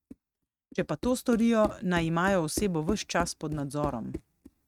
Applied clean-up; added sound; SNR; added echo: neural mask model RNNoise.